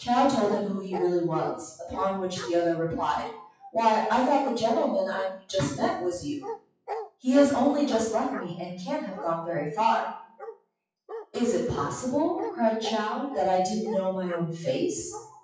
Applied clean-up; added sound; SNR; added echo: classical method WPE with log-MMSE.